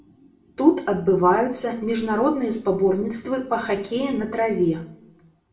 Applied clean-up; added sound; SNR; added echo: none; none; none; reverberation time 0.5 s.